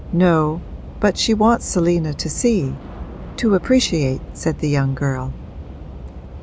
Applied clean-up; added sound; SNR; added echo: none; Subway, metro, underground / Train; 13 dB; none.